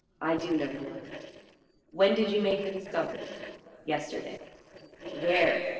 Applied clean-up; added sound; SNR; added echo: neural separator model SepFormer DNS4.